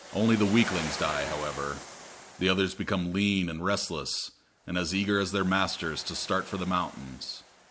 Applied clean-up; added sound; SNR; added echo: none; Waves, surf; 14 dB; none.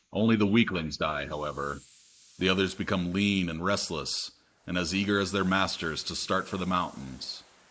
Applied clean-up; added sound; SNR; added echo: neural mask model Resemble Enhance denoiser.